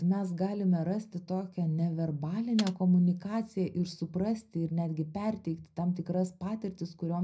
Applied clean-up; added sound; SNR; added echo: none; Computer keyboard; 16 dB; reverberation time 0.4 s.